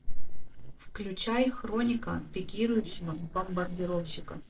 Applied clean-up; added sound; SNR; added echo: neural separator model SepFormer DNS4.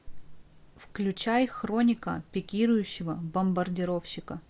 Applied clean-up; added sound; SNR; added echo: none; none; none; none.